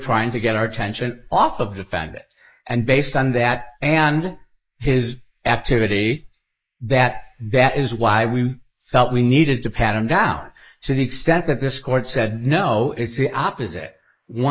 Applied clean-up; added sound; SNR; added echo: neural mask model Resemble Enhance denoiser.